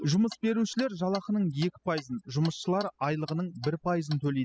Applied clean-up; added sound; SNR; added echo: classical method spectral subtraction.